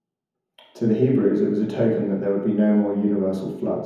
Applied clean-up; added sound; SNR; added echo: none; none; none; reverberation time 1.0 s.